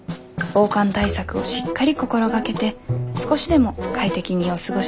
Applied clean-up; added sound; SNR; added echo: none; none; none; none.